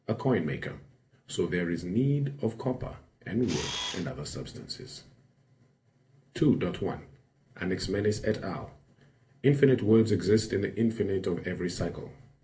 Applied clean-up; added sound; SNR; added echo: none; Camera; 7 dB; reverberation time 0.3 s.